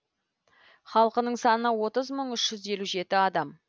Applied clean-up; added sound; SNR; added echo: none; none; none; none.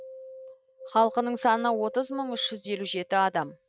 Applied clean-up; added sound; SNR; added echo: neural mask model RNNoise.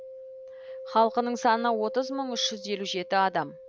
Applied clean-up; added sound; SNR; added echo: none; Mallet percussion; 12 dB; none.